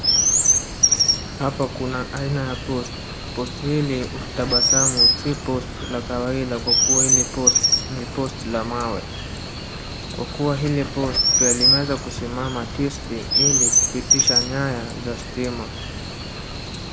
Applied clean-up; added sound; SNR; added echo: none; Chirp, tweet; -5 dB; none.